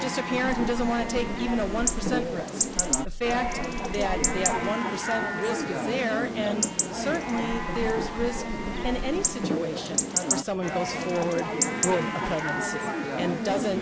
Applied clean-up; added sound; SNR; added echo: none; Chatter / Chirp, tweet / Livestock, farm animals, working animals + Meow; -2 dB; none.